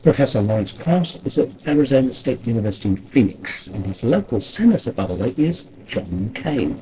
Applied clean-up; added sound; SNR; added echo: neural separator model SepFormer DNS4.